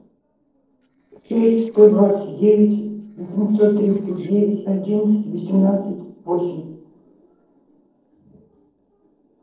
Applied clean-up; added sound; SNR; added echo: neural separator model SepFormer DNS4.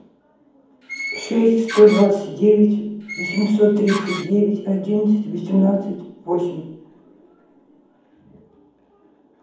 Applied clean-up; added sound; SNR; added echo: none; Door; 11 dB; reverberation time 1.2 s.